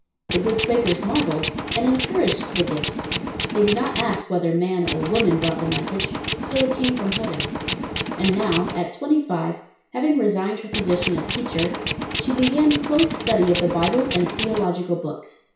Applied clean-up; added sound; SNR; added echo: none; Tools; 1 dB; reverberation time 0.6 s.